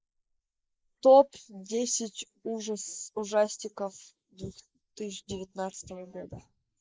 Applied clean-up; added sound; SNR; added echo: neural mask model Resemble Enhance denoiser.